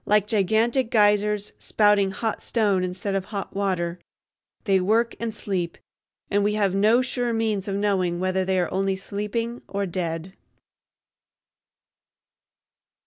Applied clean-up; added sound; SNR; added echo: none; none; none; none.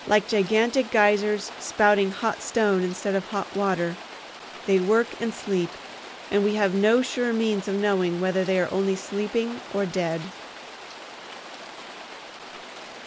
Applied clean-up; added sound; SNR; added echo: none; Rain; 15 dB; none.